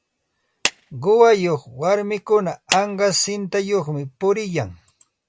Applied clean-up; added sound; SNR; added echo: none; Clapping; 10 dB; none.